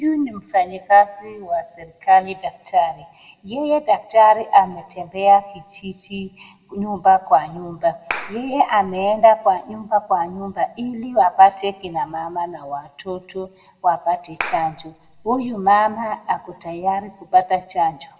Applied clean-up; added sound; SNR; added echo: none; Clapping; 13 dB; reverberation time 0.9 s.